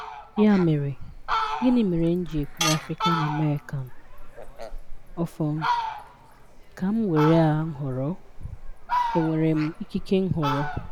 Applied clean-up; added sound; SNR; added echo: none; Tools + Fowl; 6 dB; none.